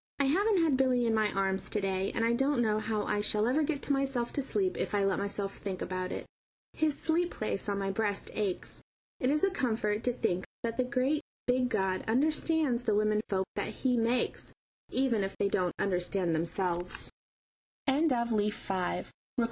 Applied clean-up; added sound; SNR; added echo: none; none; none; none.